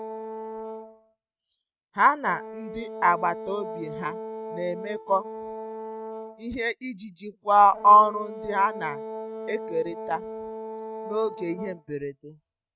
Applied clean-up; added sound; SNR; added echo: neural mask model RNNoise.